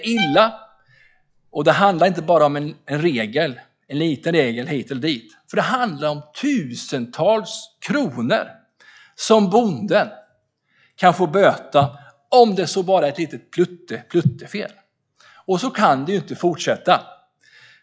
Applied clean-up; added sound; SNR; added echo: classical method log-MMSE.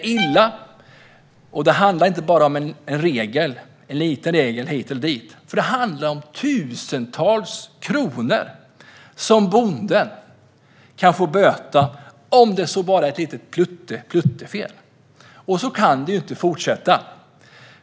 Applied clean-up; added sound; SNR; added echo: none; Bowed string instrument; 13 dB; none.